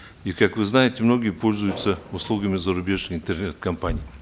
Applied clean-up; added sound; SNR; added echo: none; none; none; none.